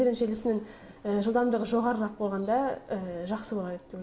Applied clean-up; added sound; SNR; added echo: none; none; none; none.